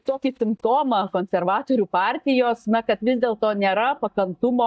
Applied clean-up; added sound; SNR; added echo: neural mask model DeepFilterNet 3.